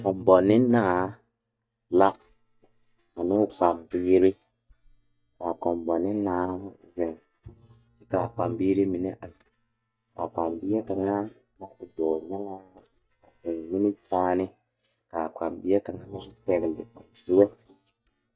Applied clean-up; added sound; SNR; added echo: neural mask model DeepFilterNet 3.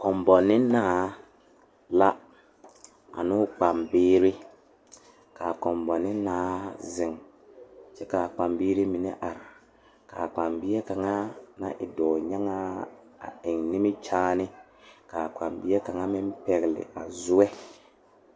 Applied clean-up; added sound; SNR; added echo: none; none; none; none.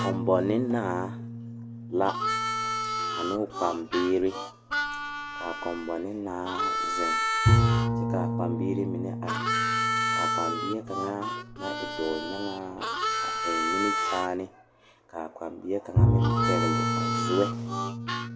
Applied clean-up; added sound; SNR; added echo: none; Bowed string instrument + Harmonica; -4 dB; none.